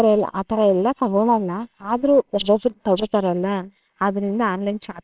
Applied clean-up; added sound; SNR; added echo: neural separator model SepFormer WHAMR!.